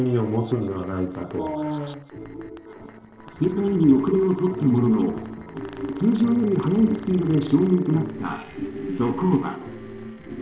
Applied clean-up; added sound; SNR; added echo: neural separator model SepFormer DNS4.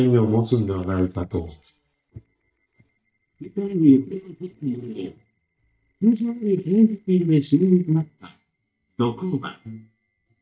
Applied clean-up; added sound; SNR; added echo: neural mask model DeepFilterNet 3.